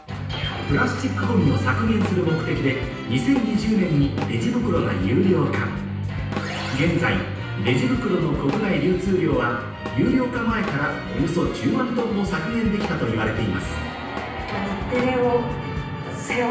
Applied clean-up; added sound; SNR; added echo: none; Drum kit; 13 dB; reverberation time 0.9 s.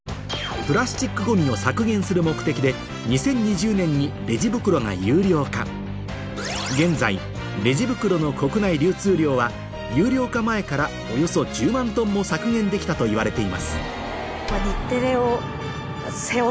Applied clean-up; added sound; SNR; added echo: none; none; none; none.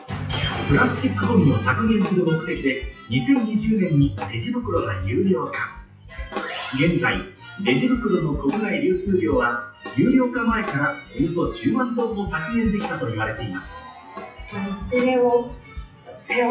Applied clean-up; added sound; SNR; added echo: classical method WPE with log-MMSE.